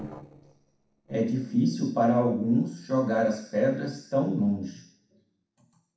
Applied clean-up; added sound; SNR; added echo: neural separator model SepFormer DNS4.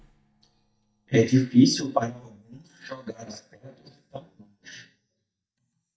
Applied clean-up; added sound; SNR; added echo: neural mask model DeepFilterNet 3.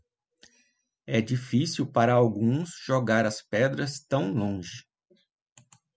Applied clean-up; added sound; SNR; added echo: none; none; none; none.